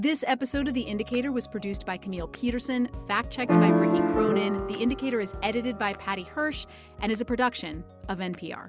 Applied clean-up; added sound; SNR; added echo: none; Piano; -3 dB; none.